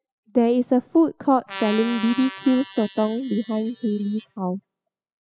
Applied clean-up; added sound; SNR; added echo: classical method spectral subtraction.